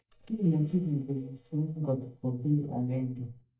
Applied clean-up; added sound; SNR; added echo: neural mask model DeepFilterNet 3.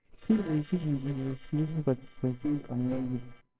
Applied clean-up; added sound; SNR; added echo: neural separator model SepFormer WHAMR!.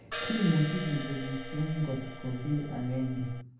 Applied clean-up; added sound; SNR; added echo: none; Crash cymbal; 9 dB; reverberation time 0.6 s.